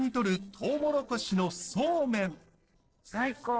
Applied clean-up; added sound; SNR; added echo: neural separator model SepFormer DNS4.